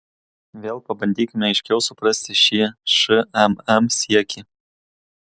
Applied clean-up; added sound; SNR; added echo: none; none; none; none.